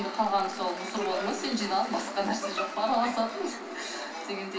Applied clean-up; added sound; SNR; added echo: none; Applause; 17 dB; reverberation time 2.4 s.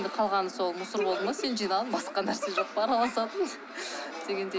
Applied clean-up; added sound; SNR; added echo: none; none; none; none.